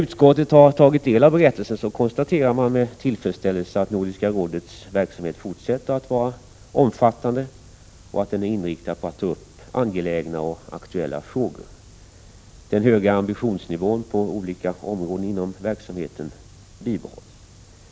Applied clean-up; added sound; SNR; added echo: none; none; none; none.